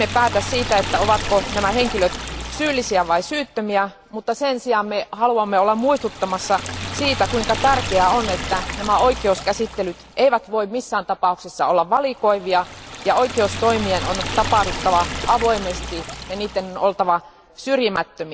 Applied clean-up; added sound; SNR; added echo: none; Liquid; 9 dB; none.